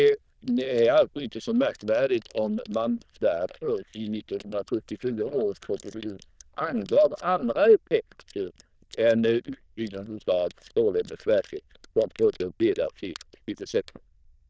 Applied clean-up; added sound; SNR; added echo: neural diffusion model UNIVERSE++.